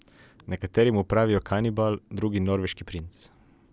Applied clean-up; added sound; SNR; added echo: none; none; none; none.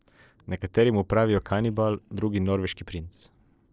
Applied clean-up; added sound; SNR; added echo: neural separator model SepFormer DNS4.